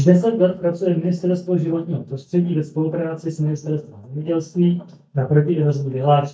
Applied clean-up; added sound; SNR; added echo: neural mask model DeepFilterNet 3.